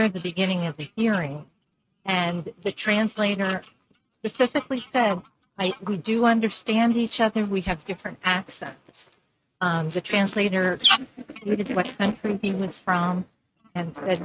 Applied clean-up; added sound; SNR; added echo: neural mask model RNNoise.